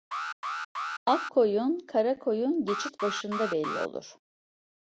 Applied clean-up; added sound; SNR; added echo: none; Alarm; 7 dB; none.